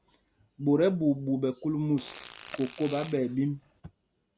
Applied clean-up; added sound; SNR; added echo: none; Fart; 18 dB; none.